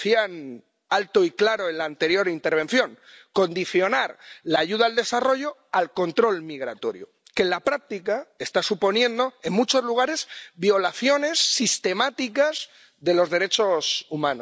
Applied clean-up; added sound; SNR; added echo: none; none; none; none.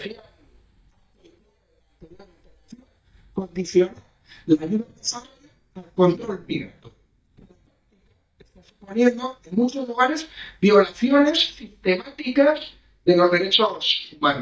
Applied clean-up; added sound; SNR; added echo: neural mask model DeepFilterNet 3.